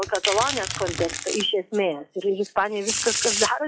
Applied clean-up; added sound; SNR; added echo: classical method log-MMSE.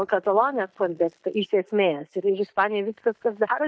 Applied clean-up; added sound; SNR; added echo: neural mask model DeepFilterNet 3.